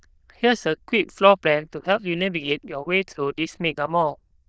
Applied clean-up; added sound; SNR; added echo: neural diffusion model UNIVERSE++.